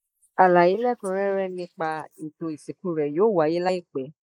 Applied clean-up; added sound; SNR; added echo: neural mask model Resemble Enhance denoiser.